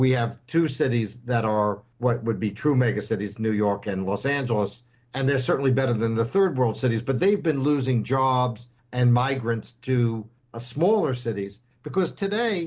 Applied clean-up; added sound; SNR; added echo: none; none; none; none.